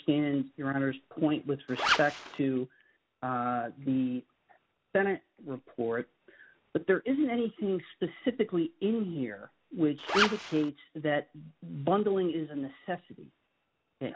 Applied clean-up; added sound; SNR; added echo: none; Zipper (clothing); -1 dB; none.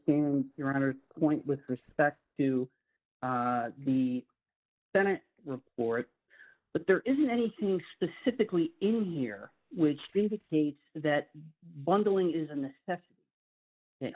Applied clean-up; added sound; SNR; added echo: neural mask model DeepFilterNet 3.